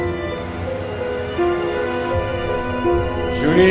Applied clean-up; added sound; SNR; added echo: none; none; none; none.